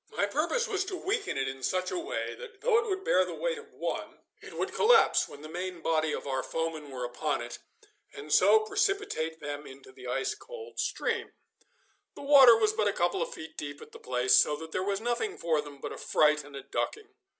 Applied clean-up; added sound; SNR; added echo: none; none; none; none.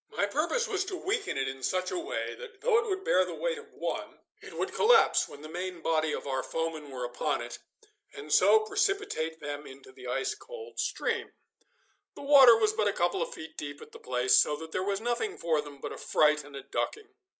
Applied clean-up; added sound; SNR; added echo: neural mask model Resemble Enhance denoiser.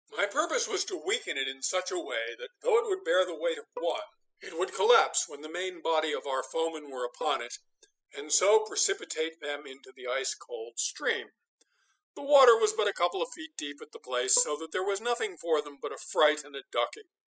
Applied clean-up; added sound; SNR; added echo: classical method spectral subtraction.